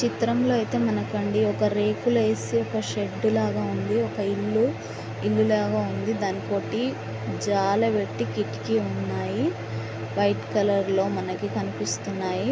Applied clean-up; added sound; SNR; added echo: none; none; none; none.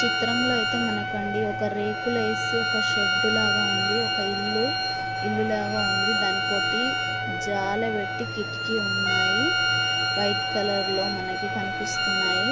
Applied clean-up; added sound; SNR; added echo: none; Bowed string instrument + Trumpet; -3 dB; none.